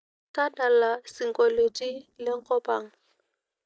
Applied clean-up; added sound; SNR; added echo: neural mask model DeepFilterNet 3.